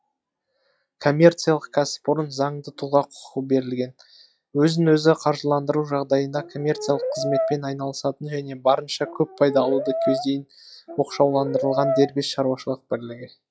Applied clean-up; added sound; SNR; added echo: classical method log-MMSE.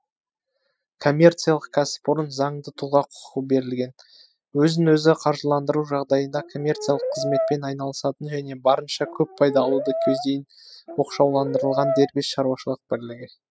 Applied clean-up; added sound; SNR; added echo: classical method spectral subtraction.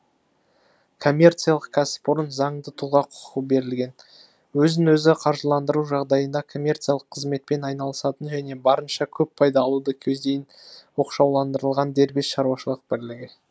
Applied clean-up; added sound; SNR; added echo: none; none; none; none.